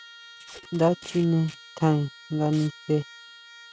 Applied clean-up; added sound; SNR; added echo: none; Trumpet + Packing tape, duct tape; 19 dB; none.